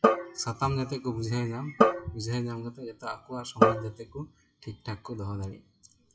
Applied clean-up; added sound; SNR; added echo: classical method WPE with log-MMSE.